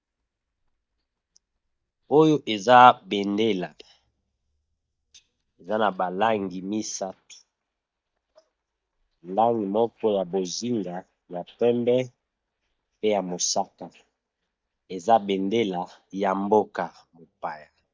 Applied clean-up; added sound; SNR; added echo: neural mask model DeepFilterNet 3.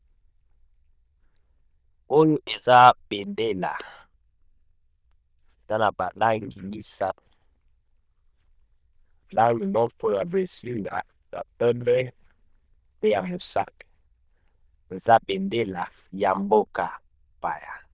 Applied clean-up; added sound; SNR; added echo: neural diffusion model UNIVERSE++.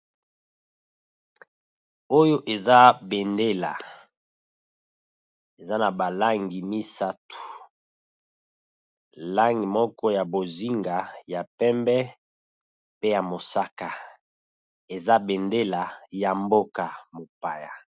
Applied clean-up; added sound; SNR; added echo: none; none; none; none.